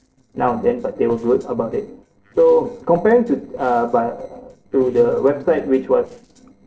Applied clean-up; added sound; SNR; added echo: neural separator model SepFormer DNS4.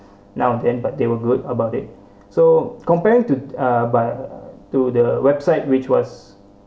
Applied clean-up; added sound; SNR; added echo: none; none; none; none.